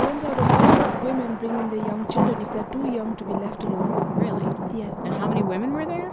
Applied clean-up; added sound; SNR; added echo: none; Thunder; -5 dB; none.